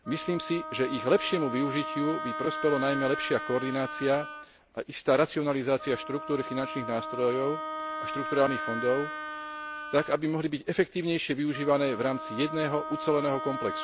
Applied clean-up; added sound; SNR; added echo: none; Wind instrument, woodwind instrument; 8 dB; none.